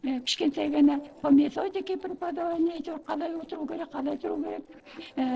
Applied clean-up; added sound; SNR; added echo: neural separator model SepFormer DNS4.